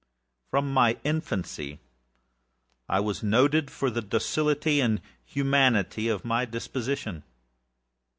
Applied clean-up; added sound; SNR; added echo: none; none; none; none.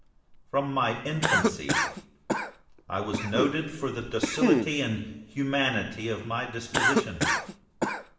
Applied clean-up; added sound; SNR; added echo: none; Cough; -1 dB; reverberation time 0.8 s.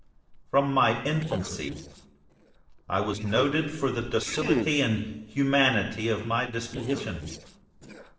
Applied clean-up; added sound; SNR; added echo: neural separator model SepFormer DNS4.